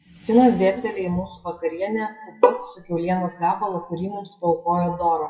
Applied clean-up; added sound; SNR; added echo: classical method WPE with log-MMSE.